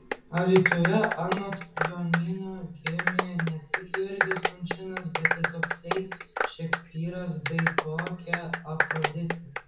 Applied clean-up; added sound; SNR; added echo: none; Clapping; -1 dB; reverberation time 0.6 s.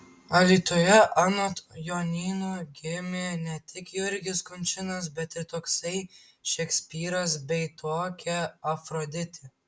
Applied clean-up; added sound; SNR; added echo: none; none; none; none.